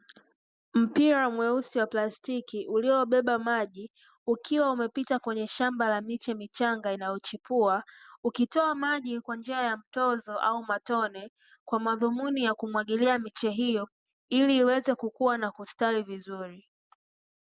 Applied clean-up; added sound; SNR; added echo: none; none; none; none.